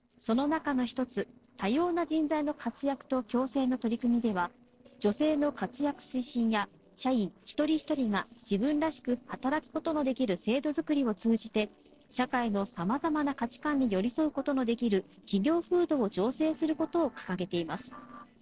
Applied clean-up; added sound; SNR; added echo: neural separator model SepFormer DNS4.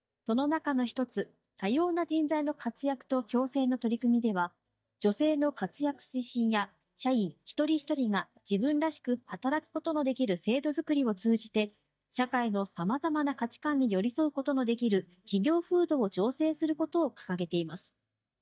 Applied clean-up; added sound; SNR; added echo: neural mask model DeepFilterNet 3.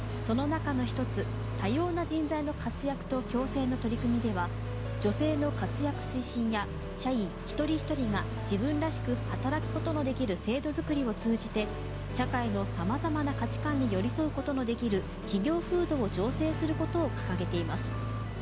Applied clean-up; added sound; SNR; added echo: none; Accelerating, revving, vroom; 4 dB; none.